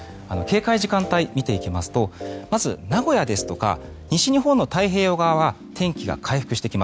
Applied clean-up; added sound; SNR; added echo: none; none; none; none.